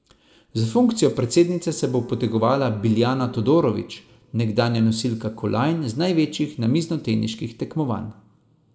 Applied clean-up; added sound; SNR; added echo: none; Bowed string instrument; 19 dB; reverberation time 0.6 s.